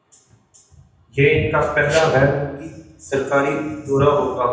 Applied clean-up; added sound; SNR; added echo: none; none; none; reverberation time 0.9 s.